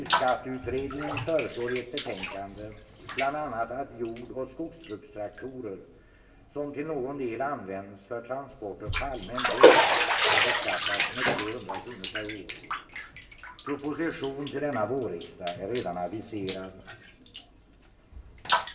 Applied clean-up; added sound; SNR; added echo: none; Bathtub (filling or washing); -4 dB; reverberation time 0.8 s.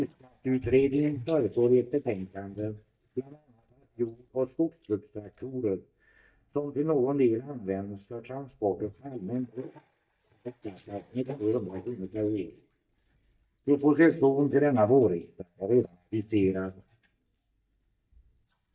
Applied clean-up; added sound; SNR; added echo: neural mask model DeepFilterNet 3.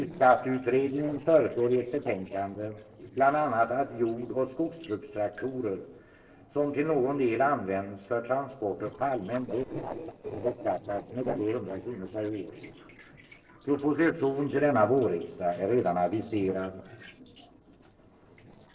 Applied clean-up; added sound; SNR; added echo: neural separator model SepFormer DNS4.